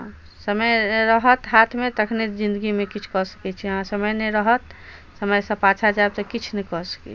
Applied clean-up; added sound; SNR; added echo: none; none; none; none.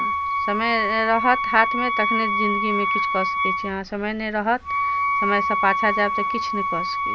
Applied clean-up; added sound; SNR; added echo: none; Wind instrument, woodwind instrument; -1 dB; none.